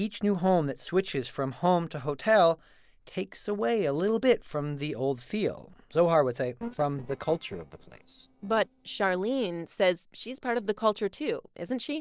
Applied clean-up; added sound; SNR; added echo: neural separator model SepFormer DNS4.